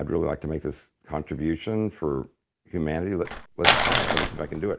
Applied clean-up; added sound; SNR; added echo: none; Crumpling, crinkling; -4 dB; none.